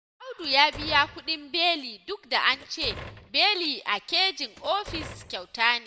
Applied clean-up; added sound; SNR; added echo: none; Door; 16 dB; none.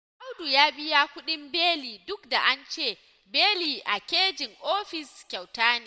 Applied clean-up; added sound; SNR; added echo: none; none; none; none.